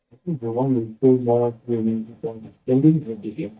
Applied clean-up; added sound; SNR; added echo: neural mask model DeepFilterNet 3.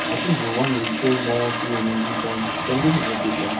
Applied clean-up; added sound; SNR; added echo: none; Toilet flush; 2 dB; reverberation time 0.3 s.